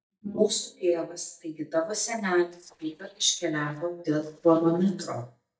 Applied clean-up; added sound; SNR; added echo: neural mask model DeepFilterNet 3.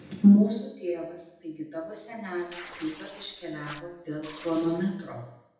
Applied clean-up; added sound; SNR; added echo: none; Tearing; 16 dB; reverberation time 0.8 s.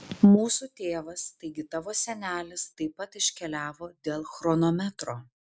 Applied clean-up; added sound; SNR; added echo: none; none; none; none.